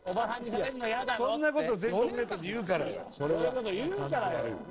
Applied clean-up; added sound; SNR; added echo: neural separator model SepFormer DNS4.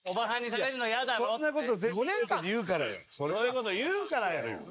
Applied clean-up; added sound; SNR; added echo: neural mask model Resemble Enhance denoiser.